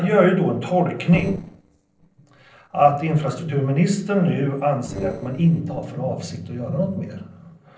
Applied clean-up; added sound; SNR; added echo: neural separator model SepFormer DNS4.